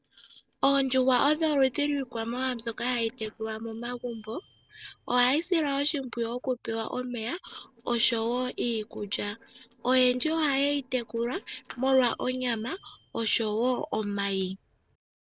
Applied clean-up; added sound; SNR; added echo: neural separator model SepFormer DNS4.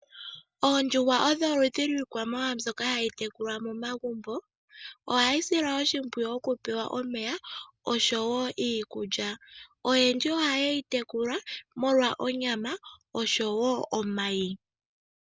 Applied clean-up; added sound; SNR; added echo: none; none; none; none.